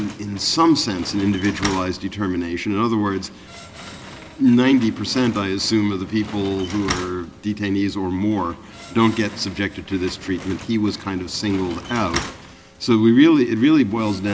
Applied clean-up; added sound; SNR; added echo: none; Slam; 16 dB; none.